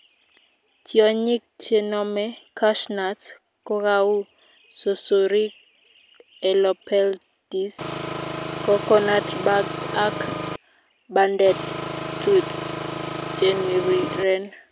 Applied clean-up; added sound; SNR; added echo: none; Engine; 6 dB; none.